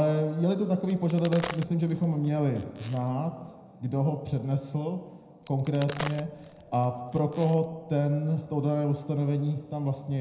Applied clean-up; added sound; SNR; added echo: none; Crack; 16 dB; reverberation time 0.8 s.